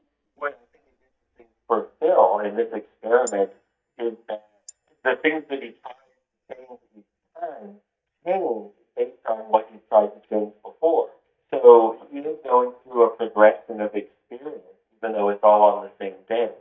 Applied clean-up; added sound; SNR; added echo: neural mask model DeepFilterNet 3.